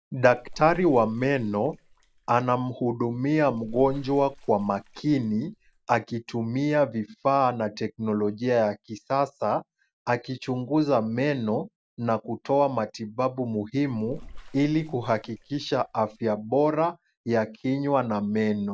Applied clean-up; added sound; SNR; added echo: none; Bathtub (filling or washing) / Water / Splash, splatter; 19 dB; none.